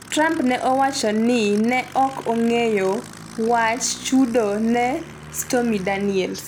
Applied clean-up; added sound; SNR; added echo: none; Aircraft; 18 dB; none.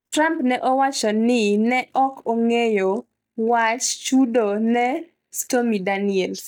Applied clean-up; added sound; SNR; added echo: neural mask model DeepFilterNet 3.